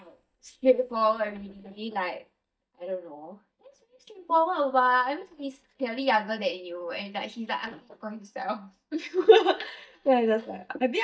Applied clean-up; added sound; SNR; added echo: neural mask model DeepFilterNet 3.